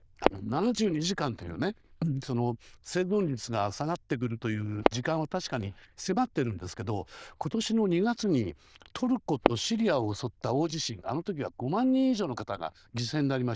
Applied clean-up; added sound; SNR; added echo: neural diffusion model UNIVERSE++.